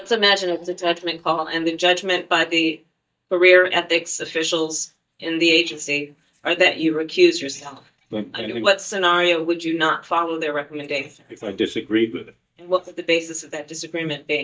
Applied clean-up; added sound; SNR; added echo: neural mask model DeepFilterNet 3.